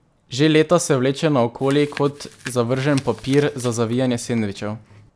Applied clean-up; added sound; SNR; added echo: none; Chewing, mastication; 20 dB; none.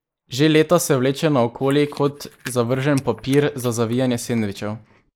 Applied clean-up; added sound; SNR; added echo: neural mask model Resemble Enhance denoiser.